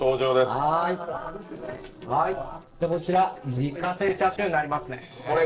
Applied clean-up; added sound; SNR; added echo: neural separator model SepFormer DNS4.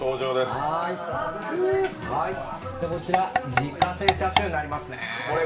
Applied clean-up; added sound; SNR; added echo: none; Tap / Percussion; 0 dB; reverberation time 0.3 s.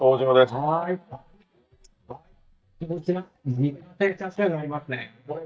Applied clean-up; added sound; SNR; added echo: neural mask model DeepFilterNet 3.